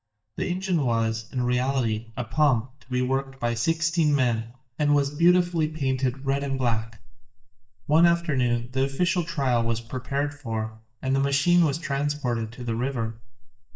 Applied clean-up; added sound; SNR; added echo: neural mask model DeepFilterNet 3.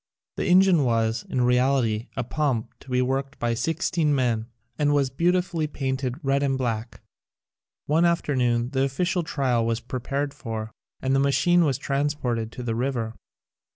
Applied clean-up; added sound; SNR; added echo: none; none; none; none.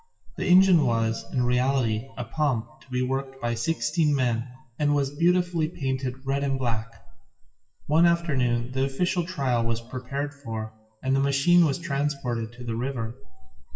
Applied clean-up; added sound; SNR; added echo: classical method WPE with log-MMSE.